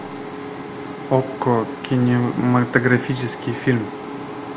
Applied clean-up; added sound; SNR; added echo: none; none; none; none.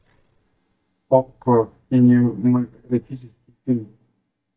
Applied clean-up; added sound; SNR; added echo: neural mask model DeepFilterNet 3.